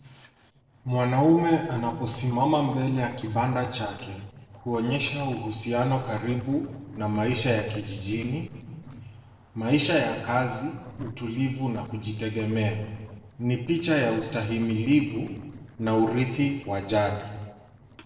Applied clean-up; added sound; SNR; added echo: neural separator model SepFormer DNS4.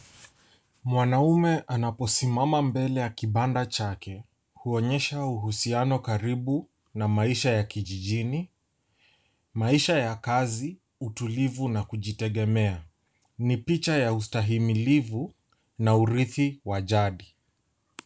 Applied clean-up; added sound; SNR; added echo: none; none; none; none.